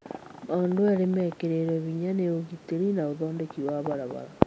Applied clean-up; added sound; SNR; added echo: none; none; none; none.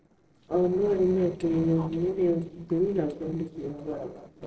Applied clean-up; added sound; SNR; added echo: neural separator model SepFormer DNS4.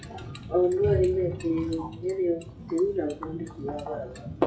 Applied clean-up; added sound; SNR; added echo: classical method WPE with log-MMSE.